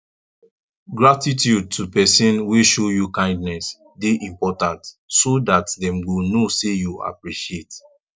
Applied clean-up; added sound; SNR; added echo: none; none; none; none.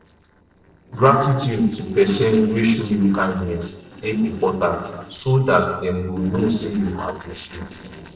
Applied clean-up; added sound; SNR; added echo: neural separator model SepFormer DNS4.